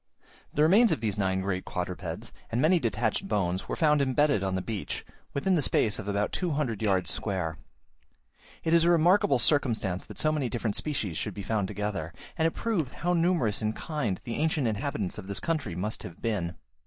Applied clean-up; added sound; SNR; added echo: neural mask model DeepFilterNet 3.